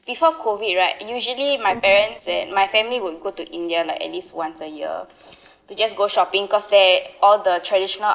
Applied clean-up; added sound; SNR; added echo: neural separator model SepFormer DNS4.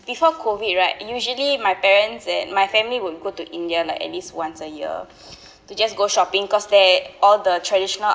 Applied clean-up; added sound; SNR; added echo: none; none; none; none.